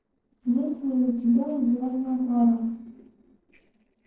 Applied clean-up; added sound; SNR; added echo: neural separator model SepFormer DNS4.